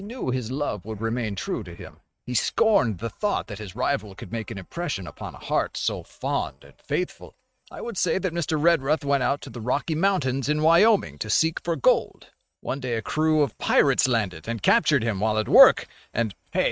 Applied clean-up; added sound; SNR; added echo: neural mask model RNNoise.